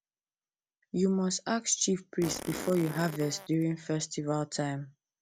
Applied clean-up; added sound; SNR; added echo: none; Fart; 10 dB; none.